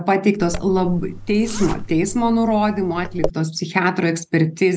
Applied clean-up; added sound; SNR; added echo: none; Zipper (clothing); 8 dB; none.